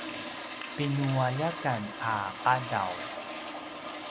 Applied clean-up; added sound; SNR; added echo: none; Toilet flush; 7 dB; none.